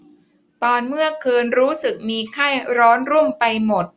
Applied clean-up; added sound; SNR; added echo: none; none; none; none.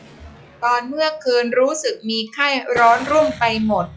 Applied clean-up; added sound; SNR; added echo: classical method log-MMSE.